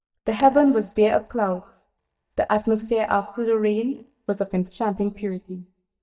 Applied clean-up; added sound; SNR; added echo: neural mask model DeepFilterNet 3.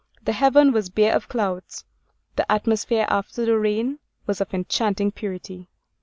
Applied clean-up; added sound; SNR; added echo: none; none; none; none.